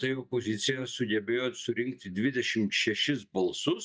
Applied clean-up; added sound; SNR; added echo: neural mask model DeepFilterNet 3.